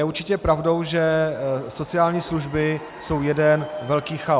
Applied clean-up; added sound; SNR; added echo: none; Crowd / Cheering; 18 dB; none.